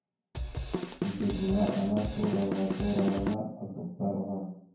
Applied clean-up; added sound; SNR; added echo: none; Drum / Drum kit; 3 dB; reverberation time 0.9 s.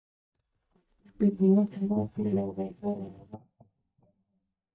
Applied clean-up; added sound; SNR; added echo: neural mask model DeepFilterNet 3.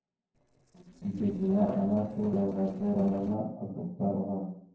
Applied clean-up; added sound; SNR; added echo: neural separator model SepFormer DNS4.